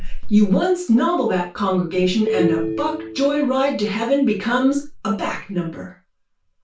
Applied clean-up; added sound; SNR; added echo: none; Telephone; 5 dB; reverberation time 0.2 s.